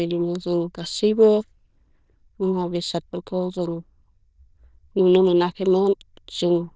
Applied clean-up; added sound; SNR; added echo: neural diffusion model UNIVERSE++.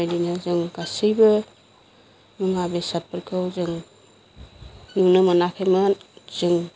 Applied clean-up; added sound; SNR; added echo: none; none; none; none.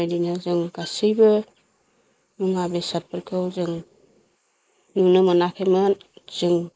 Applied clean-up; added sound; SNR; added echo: neural mask model Resemble Enhance denoiser.